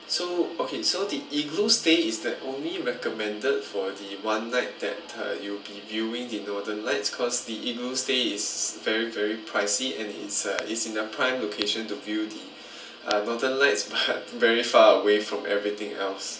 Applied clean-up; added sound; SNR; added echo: none; Crack; 16 dB; reverberation time 0.2 s.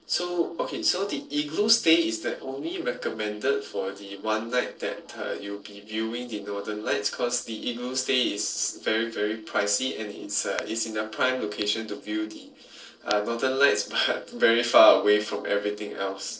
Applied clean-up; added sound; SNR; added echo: neural separator model SepFormer DNS4.